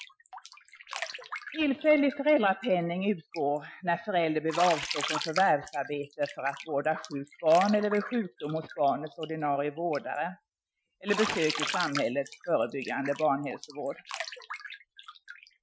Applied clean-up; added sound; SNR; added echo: classical method Wiener filter.